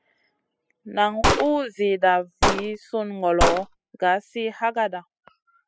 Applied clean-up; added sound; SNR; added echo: classical method spectral subtraction.